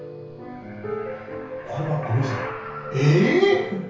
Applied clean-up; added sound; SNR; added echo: none; Animal; 16 dB; reverberation time 0.6 s.